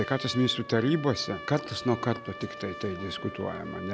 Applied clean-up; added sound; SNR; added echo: none; Trumpet; 12 dB; none.